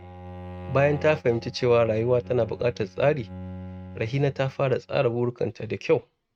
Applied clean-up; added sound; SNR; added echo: neural mask model RNNoise.